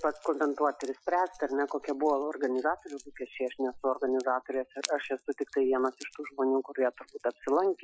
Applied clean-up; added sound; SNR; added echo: classical method Wiener filter.